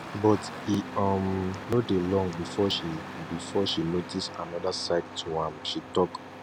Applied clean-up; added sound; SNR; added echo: none; Engine starting; 11 dB; none.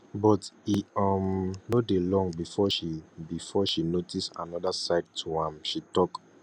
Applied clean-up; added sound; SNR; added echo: none; none; none; none.